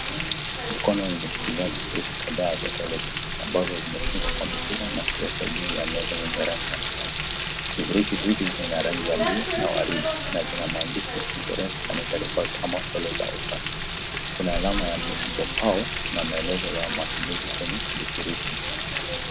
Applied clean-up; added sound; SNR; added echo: none; Frying (food); -4 dB; none.